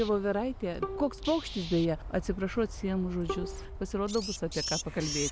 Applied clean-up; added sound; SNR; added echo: none; Bowed string instrument; 13 dB; none.